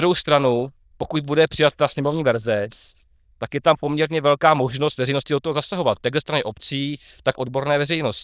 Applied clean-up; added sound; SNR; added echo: neural diffusion model UNIVERSE++.